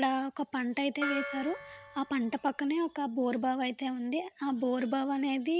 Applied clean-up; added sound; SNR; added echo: none; Gong; 11 dB; none.